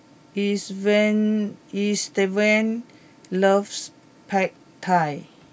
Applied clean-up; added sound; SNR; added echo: none; none; none; none.